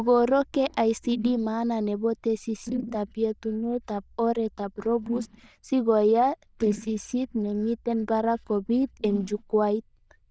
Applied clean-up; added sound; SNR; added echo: neural diffusion model UNIVERSE++.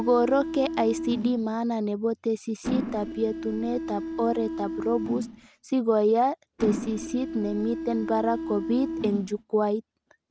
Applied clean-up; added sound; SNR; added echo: none; Mechanisms; 7 dB; none.